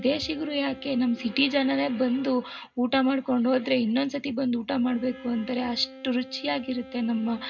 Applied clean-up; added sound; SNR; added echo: none; Wind instrument, woodwind instrument; 20 dB; reverberation time 0.2 s.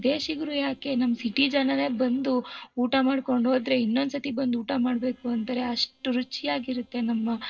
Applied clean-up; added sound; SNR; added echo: neural separator model SepFormer DNS4.